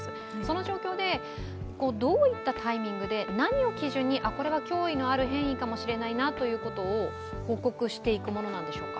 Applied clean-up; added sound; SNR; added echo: none; Wind instrument, woodwind instrument; 11 dB; none.